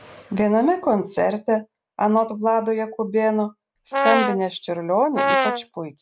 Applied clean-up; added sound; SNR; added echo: none; Brass instrument; 0 dB; none.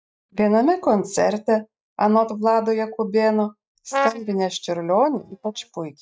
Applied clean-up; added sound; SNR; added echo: neural mask model DeepFilterNet 3.